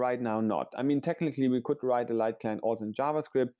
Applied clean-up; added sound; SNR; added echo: none; none; none; none.